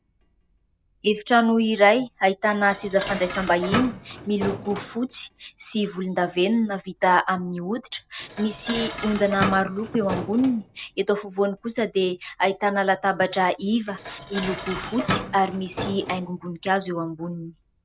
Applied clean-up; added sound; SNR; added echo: none; Dishes, pots, and pans; 11 dB; none.